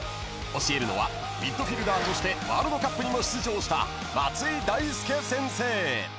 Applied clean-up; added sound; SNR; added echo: none; Motorcycle / Accelerating, revving, vroom; 15 dB; none.